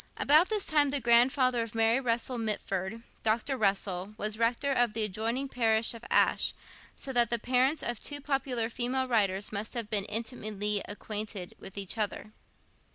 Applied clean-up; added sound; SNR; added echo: none; Chime; -1 dB; none.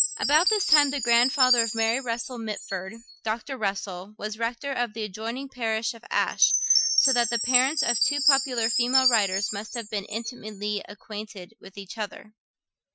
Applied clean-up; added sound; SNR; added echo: classical method Wiener filter.